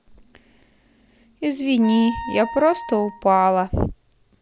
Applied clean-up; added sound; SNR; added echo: none; Wind instrument, woodwind instrument; 14 dB; none.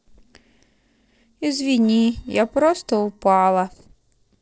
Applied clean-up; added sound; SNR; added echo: neural separator model SepFormer DNS4.